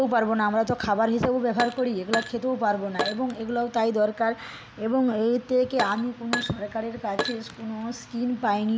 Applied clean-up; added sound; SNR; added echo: none; Glass; 9 dB; none.